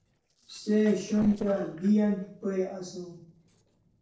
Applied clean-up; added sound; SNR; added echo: neural separator model SepFormer DNS4.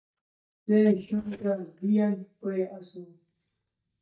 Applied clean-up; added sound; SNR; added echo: neural mask model DeepFilterNet 3.